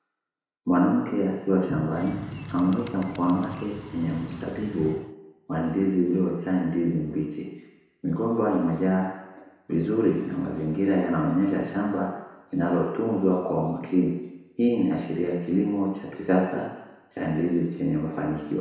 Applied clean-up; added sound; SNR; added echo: none; Bird; 13 dB; reverberation time 1.0 s.